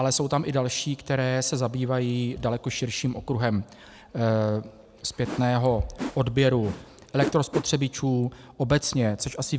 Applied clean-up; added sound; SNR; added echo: none; Whoosh, swoosh, swish; 10 dB; none.